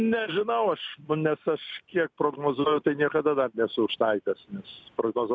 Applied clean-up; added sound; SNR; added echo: none; none; none; none.